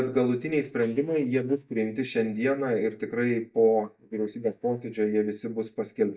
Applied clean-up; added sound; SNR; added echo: neural mask model DeepFilterNet 3.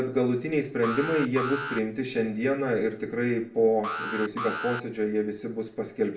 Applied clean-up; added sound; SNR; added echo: none; Alarm; 8 dB; reverberation time 0.4 s.